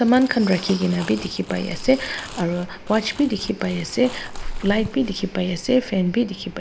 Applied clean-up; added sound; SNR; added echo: none; Crumpling, crinkling; 13 dB; none.